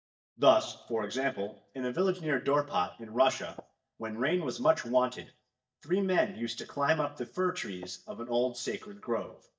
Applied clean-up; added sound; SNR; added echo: neural mask model DeepFilterNet 3.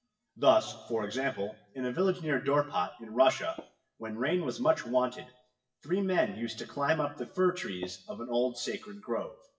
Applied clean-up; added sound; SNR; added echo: classical method WPE with log-MMSE.